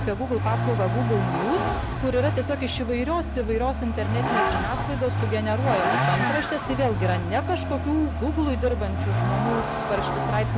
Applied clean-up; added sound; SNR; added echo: none; Vehicle; -1 dB; none.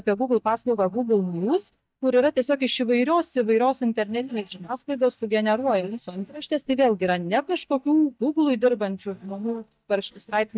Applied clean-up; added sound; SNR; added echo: neural mask model DeepFilterNet 3.